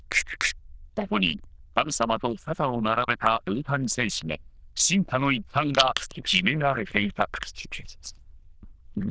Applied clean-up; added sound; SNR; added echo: neural diffusion model UNIVERSE++.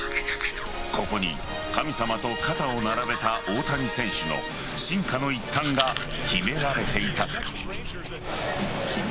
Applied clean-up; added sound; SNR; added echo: none; Domestic sounds, home sounds; 6 dB; none.